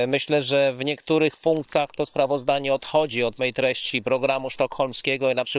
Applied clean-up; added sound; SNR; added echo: neural separator model SepFormer WHAM!.